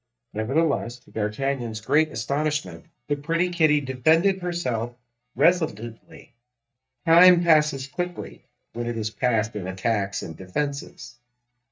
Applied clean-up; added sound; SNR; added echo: neural mask model DeepFilterNet 3.